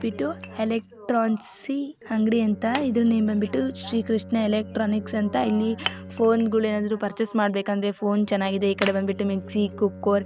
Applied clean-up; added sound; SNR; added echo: none; Wood + Bowed string instrument; 15 dB; none.